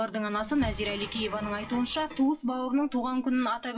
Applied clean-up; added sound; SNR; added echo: classical method WPE with log-MMSE.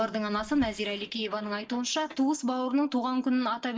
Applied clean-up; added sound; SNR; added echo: neural mask model DeepFilterNet 3.